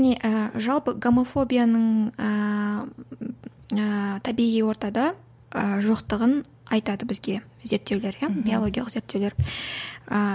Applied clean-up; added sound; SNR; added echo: none; none; none; none.